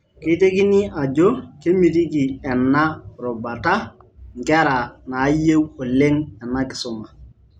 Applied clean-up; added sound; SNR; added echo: none; none; none; none.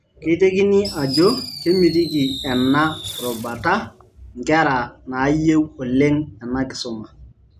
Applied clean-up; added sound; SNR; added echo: none; Fireworks; 12 dB; none.